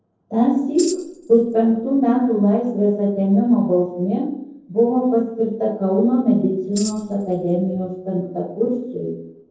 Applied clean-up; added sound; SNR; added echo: neural separator model SepFormer DNS4.